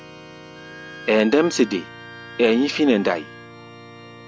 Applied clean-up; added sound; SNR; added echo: none; Wind instrument, woodwind instrument + Organ; 17 dB; none.